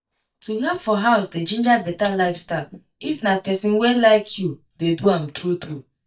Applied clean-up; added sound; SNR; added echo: neural mask model DeepFilterNet 3.